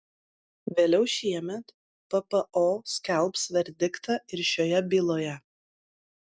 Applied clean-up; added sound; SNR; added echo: none; none; none; none.